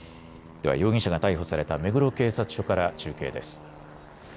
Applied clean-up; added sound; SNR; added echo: none; Aircraft; 17 dB; none.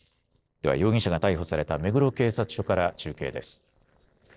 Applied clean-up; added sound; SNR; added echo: neural separator model SepFormer DNS4.